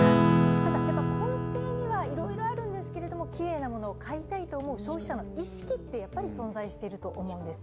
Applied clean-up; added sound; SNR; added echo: none; Acoustic guitar / Strum; -5 dB; none.